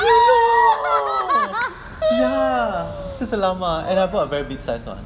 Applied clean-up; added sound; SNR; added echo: none; none; none; none.